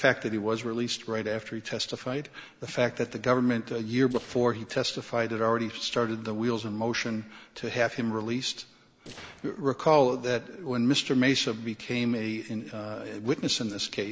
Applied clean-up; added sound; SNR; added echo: neural separator model SepFormer DNS4.